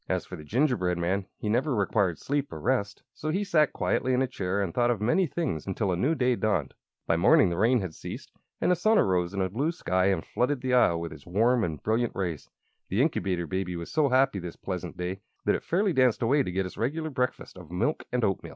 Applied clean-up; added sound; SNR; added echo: none; none; none; none.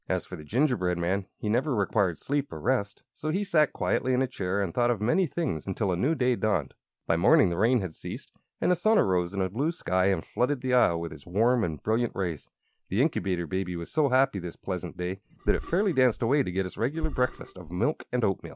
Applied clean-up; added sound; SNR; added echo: none; Burping, eructation; 7 dB; none.